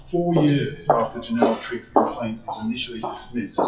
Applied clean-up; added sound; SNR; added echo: classical method WPE with log-MMSE.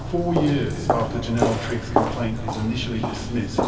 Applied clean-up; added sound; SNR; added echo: none; Walk, footsteps; 0 dB; reverberation time 2.5 s.